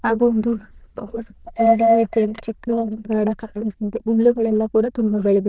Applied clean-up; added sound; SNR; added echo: neural diffusion model UNIVERSE++.